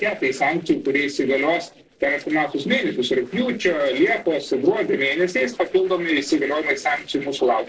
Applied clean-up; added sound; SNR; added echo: neural separator model SepFormer DNS4.